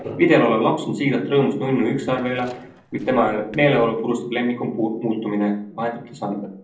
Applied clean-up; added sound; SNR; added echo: neural separator model SepFormer DNS4.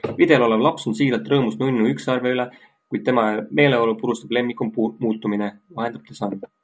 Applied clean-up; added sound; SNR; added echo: none; none; none; none.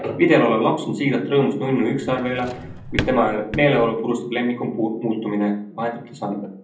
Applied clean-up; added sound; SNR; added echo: none; Drawer open or close; 12 dB; reverberation time 0.6 s.